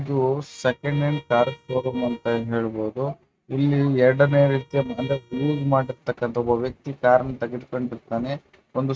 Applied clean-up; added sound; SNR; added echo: neural mask model RNNoise.